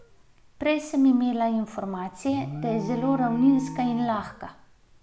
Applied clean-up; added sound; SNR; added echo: none; Alarm; 14 dB; none.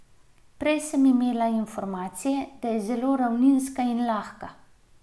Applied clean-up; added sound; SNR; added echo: none; none; none; none.